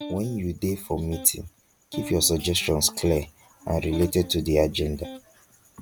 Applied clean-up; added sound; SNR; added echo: none; Electric guitar; 16 dB; none.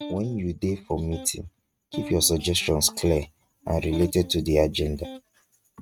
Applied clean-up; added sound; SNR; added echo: neural mask model RNNoise.